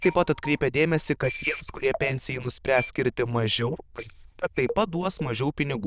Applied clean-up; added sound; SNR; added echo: neural diffusion model UNIVERSE++.